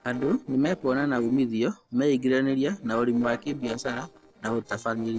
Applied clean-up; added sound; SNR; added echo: neural separator model SepFormer DNS4.